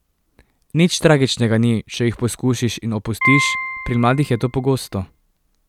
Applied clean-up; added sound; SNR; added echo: none; Piano; 5 dB; none.